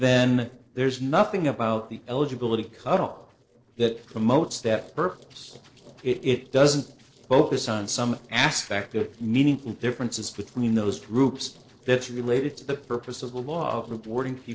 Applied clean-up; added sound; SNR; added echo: neural separator model SepFormer DNS4.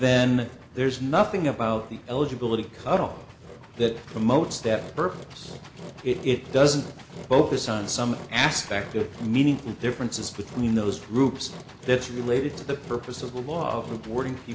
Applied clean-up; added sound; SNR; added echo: none; Engine; 17 dB; none.